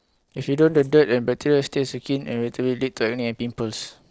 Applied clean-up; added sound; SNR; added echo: neural separator model SepFormer DNS4.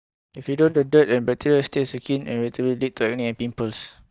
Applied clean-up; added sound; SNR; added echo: neural mask model DeepFilterNet 3.